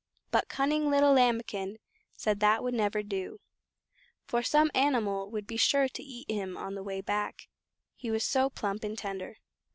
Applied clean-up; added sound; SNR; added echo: none; none; none; none.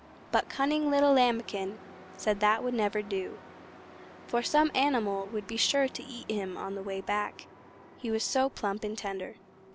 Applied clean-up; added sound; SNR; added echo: none; Truck; 19 dB; none.